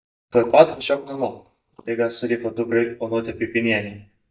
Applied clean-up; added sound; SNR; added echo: neural mask model DeepFilterNet 3.